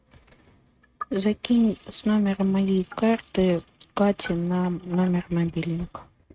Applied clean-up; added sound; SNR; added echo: neural mask model RNNoise.